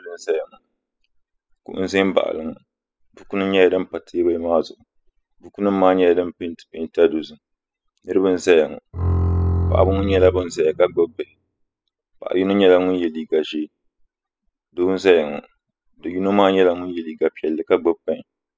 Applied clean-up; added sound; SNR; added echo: classical method spectral subtraction.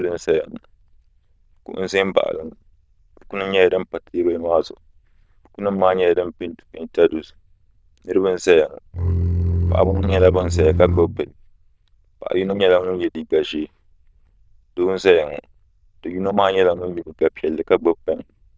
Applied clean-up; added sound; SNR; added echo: neural diffusion model UNIVERSE++.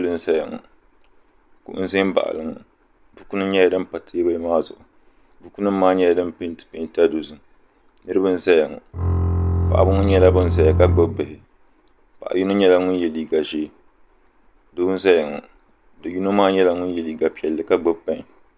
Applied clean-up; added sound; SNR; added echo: none; Bowed string instrument; -1 dB; none.